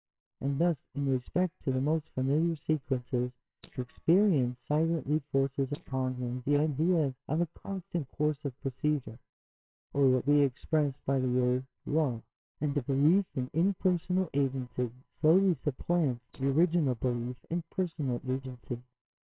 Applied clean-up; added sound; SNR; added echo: neural separator model SepFormer WHAMR!.